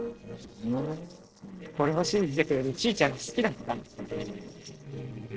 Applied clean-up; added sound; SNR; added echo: neural separator model SepFormer DNS4.